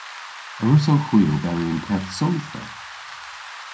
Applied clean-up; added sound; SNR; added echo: none; Rain; 14 dB; reverberation time 0.2 s.